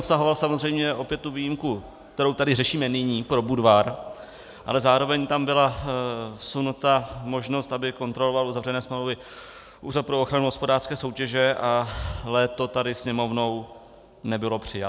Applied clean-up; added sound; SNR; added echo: none; none; none; none.